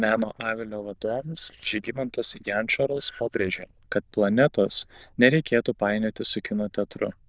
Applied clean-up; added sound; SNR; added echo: neural diffusion model UNIVERSE++.